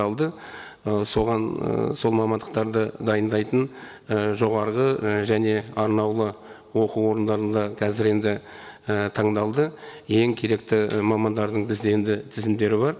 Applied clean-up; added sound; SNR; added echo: none; none; none; none.